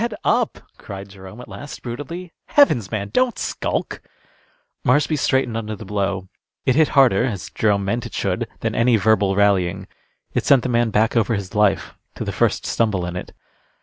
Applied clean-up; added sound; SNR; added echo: none; none; none; none.